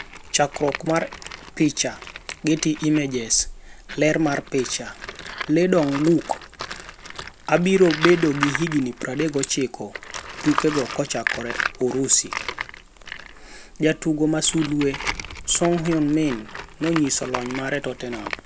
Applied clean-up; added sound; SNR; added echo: none; Tools; 10 dB; none.